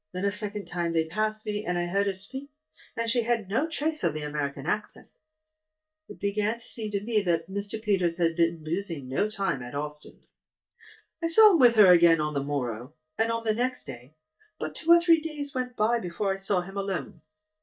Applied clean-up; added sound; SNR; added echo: neural mask model DeepFilterNet 3.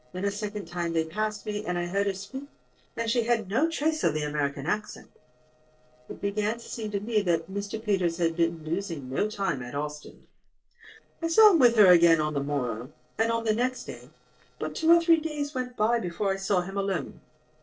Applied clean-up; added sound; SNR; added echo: neural separator model SepFormer DNS4.